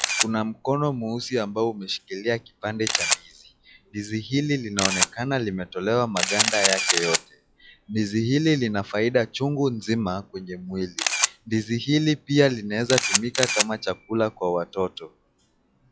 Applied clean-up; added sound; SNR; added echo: classical method log-MMSE.